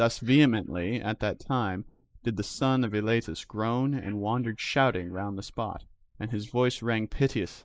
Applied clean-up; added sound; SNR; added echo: neural mask model Resemble Enhance denoiser.